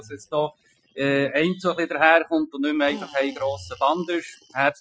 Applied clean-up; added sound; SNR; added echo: classical method Wiener filter.